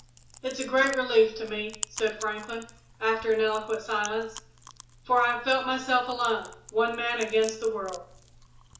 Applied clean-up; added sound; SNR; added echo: none; Chewing, mastication; 17 dB; reverberation time 0.7 s.